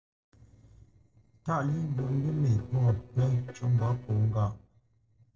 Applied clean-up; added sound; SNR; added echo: neural separator model SepFormer DNS4.